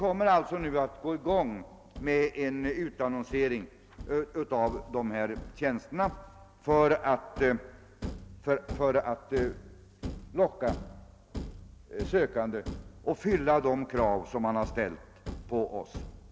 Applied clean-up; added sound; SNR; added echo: none; Thump, thud; 13 dB; none.